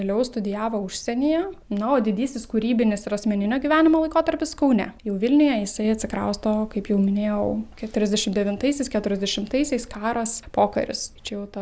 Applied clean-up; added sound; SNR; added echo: none; none; none; none.